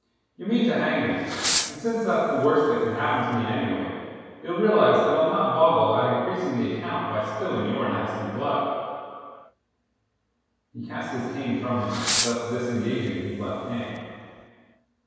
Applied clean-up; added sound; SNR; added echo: none; Fireworks; 8 dB; reverberation time 1.9 s.